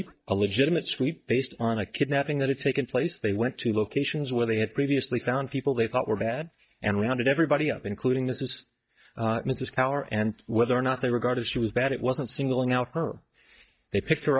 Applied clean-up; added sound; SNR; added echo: neural mask model DeepFilterNet 3.